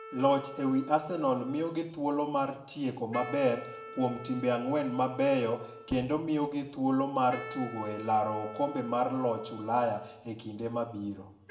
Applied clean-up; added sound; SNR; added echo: none; Wind instrument, woodwind instrument; 16 dB; reverberation time 0.7 s.